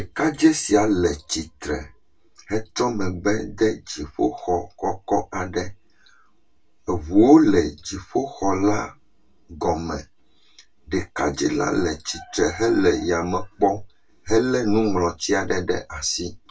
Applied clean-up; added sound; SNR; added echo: none; none; none; reverberation time 0.1 s.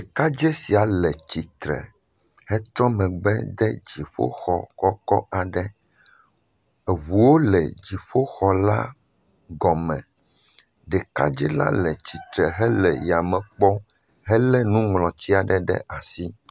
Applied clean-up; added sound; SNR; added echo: none; none; none; none.